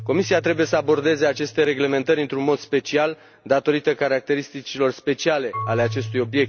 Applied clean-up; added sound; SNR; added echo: none; Marimba, xylophone / Wood; 15 dB; none.